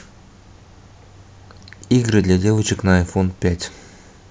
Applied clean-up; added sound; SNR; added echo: none; none; none; none.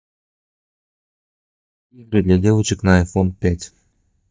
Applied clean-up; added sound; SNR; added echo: neural mask model DeepFilterNet 3.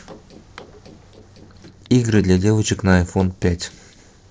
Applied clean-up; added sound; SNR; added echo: neural separator model SepFormer DNS4.